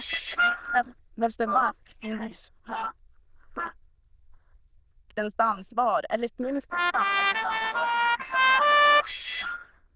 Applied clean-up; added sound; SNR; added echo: neural diffusion model UNIVERSE++.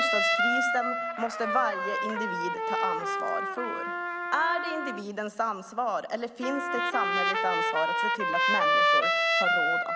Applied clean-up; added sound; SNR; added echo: none; Trumpet; -5 dB; none.